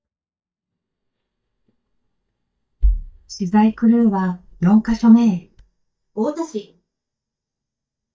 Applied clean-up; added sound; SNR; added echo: neural mask model DeepFilterNet 3.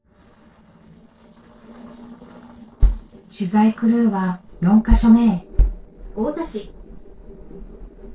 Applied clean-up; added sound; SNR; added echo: neural separator model SepFormer DNS4.